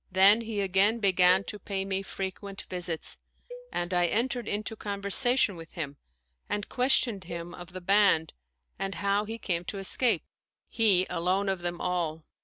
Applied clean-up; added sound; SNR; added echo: none; Cowbell; 19 dB; none.